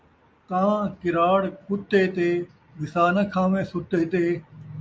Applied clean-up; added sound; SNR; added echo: none; none; none; none.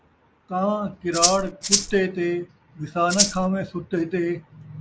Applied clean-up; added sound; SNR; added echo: none; Rattle (instrument); -2 dB; none.